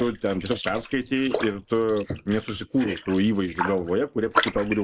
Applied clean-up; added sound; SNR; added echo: neural mask model Resemble Enhance denoiser.